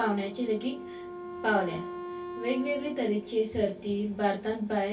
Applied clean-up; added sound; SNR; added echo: none; Wind instrument, woodwind instrument; 11 dB; reverberation time 0.1 s.